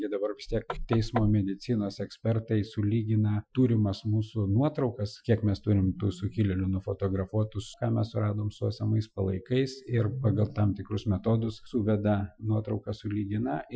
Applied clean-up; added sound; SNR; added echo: classical method Wiener filter.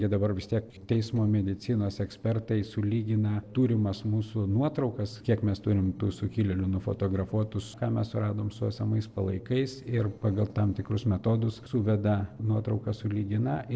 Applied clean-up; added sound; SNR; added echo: neural separator model SepFormer DNS4.